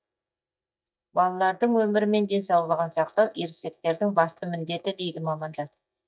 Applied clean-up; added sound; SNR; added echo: neural mask model DeepFilterNet 3.